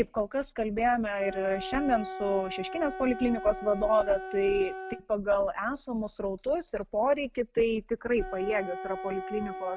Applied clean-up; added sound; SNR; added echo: none; Wind instrument, woodwind instrument; 12 dB; none.